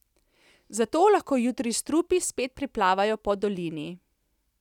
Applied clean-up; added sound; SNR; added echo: none; none; none; none.